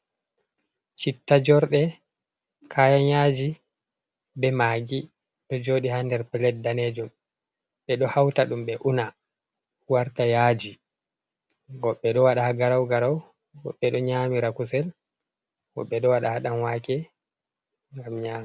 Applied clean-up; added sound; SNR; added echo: none; none; none; none.